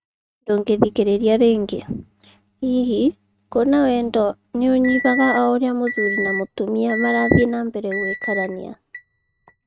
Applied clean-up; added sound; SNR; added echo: neural mask model RNNoise.